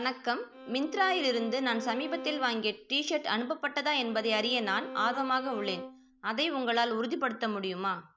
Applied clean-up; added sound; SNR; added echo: none; Bowed string instrument; 12 dB; none.